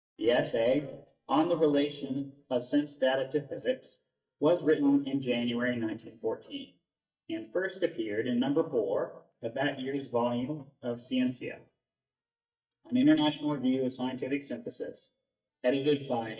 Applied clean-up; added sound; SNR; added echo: neural mask model DeepFilterNet 3.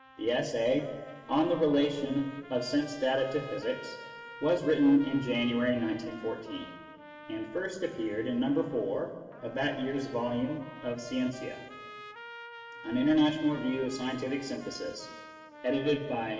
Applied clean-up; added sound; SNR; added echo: none; Trumpet; 17 dB; reverberation time 1.9 s.